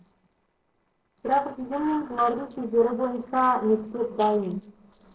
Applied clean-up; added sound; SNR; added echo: neural separator model SepFormer DNS4.